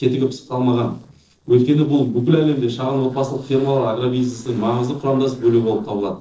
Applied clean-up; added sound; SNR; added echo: neural separator model SepFormer DNS4.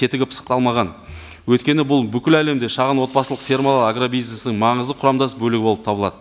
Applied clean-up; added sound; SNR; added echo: none; none; none; none.